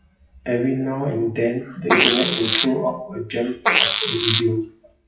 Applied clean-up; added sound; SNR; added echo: classical method WPE with log-MMSE.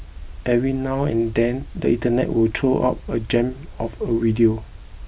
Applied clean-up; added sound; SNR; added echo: none; none; none; none.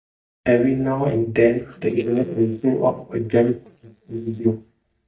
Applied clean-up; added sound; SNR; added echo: neural mask model DeepFilterNet 3.